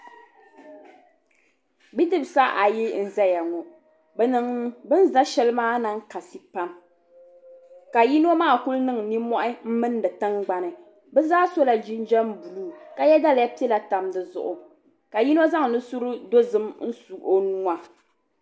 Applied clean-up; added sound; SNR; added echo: none; none; none; none.